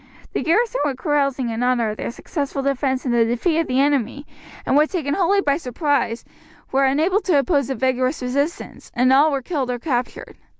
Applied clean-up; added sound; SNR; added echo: none; none; none; none.